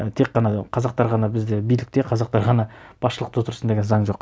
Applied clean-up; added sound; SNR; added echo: none; none; none; none.